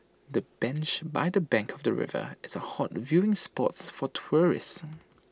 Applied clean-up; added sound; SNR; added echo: none; none; none; none.